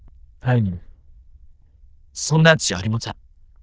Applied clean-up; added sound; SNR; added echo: neural diffusion model UNIVERSE++.